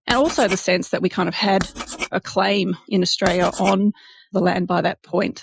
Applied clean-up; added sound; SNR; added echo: classical method Wiener filter.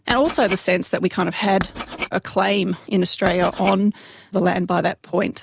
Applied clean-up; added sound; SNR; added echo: none; Writing; 12 dB; none.